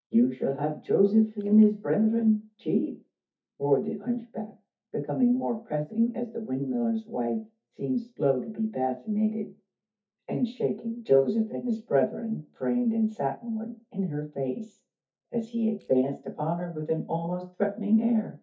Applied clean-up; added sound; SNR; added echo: neural mask model DeepFilterNet 3.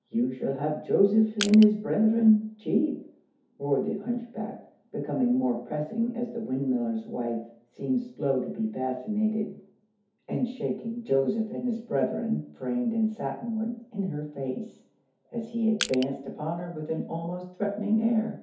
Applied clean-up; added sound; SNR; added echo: none; Crushing; 7 dB; reverberation time 0.5 s.